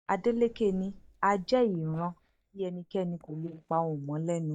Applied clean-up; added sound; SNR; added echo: neural mask model DeepFilterNet 3.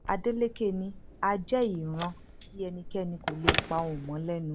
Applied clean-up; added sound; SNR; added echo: none; Telephone + Tambourine; 4 dB; none.